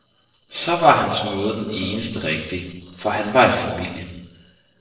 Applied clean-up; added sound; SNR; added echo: neural separator model SepFormer DNS4.